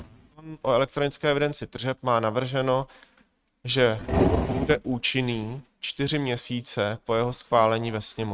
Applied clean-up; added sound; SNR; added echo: neural mask model RNNoise.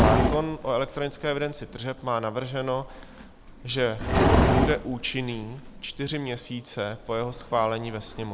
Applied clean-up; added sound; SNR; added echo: none; Livestock, farm animals, working animals; -1 dB; none.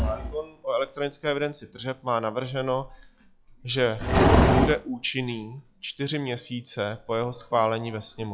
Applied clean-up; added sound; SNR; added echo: classical method log-MMSE.